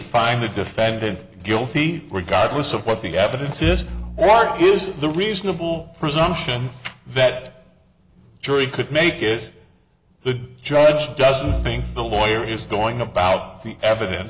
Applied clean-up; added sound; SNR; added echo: none; Bowed string instrument; 10 dB; none.